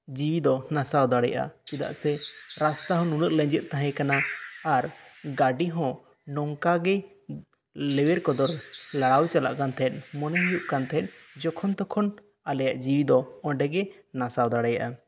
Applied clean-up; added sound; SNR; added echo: none; Bird; 12 dB; none.